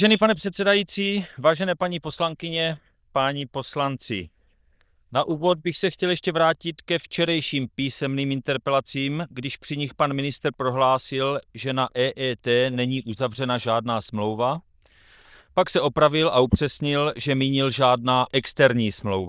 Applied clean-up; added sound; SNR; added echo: neural diffusion model UNIVERSE++.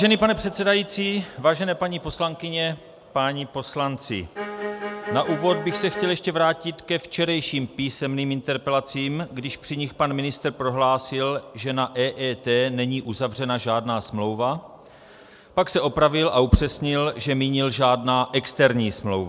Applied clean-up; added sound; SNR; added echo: none; Bowed string instrument; 7 dB; none.